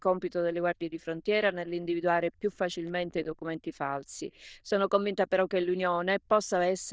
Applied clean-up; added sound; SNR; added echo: neural diffusion model UNIVERSE++.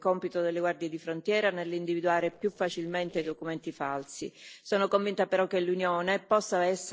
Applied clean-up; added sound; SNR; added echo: neural separator model SepFormer DNS4.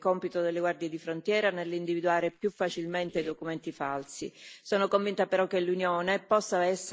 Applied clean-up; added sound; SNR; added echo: neural mask model Resemble Enhance denoiser.